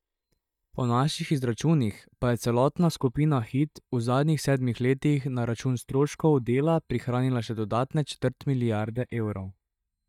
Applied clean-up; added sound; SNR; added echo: neural mask model DeepFilterNet 3.